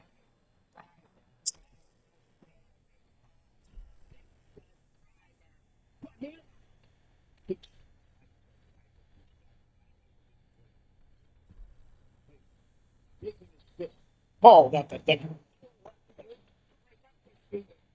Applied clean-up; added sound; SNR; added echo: neural mask model DeepFilterNet 3.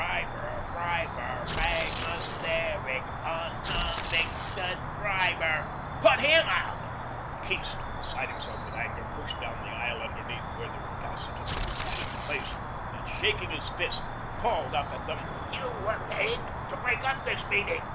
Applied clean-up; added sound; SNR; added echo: none; Tearing + Cricket; 3 dB; none.